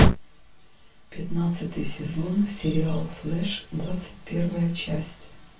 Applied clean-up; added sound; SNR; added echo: none; Bird; 19 dB; reverberation time 0.2 s.